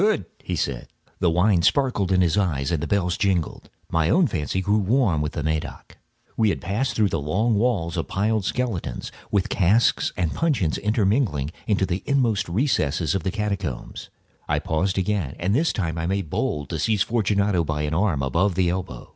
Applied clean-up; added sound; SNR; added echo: none; none; none; none.